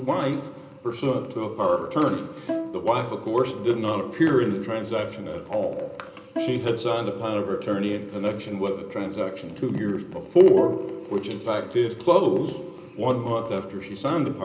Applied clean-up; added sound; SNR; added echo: none; Bowed string instrument; 11 dB; reverberation time 0.5 s.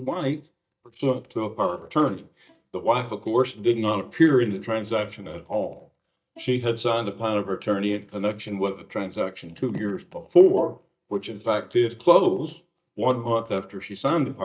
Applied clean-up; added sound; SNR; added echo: neural mask model DeepFilterNet 3.